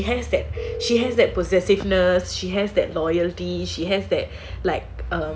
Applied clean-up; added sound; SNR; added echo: none; Telephone; 16 dB; none.